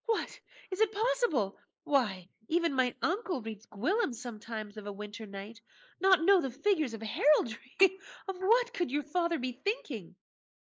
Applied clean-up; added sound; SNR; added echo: neural mask model Resemble Enhance denoiser.